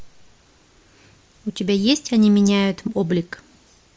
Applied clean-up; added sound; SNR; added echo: none; none; none; none.